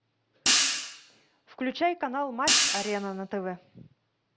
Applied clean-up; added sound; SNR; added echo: none; Hi-hat; -4 dB; none.